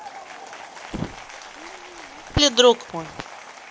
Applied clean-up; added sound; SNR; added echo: none; Applause / Crowd; 15 dB; none.